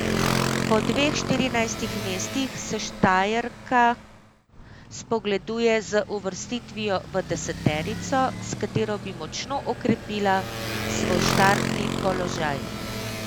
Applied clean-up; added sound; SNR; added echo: none; Motorcycle; 4 dB; none.